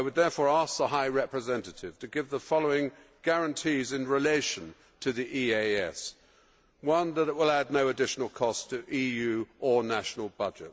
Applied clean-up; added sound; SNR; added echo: none; none; none; none.